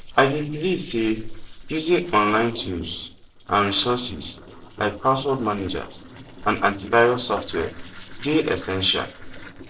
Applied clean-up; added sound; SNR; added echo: neural separator model SepFormer DNS4.